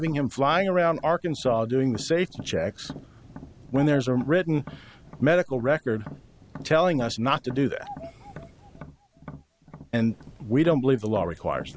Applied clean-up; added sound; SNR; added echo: none; Bird vocalization, bird call, bird song + Tap; 18 dB; none.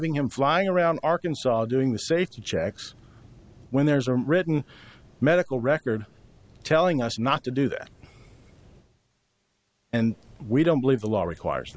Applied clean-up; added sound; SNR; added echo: none; none; none; none.